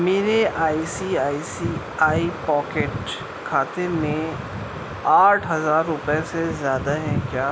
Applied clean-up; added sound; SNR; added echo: none; none; none; none.